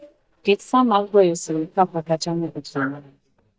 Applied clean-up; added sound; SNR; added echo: neural mask model DeepFilterNet 3.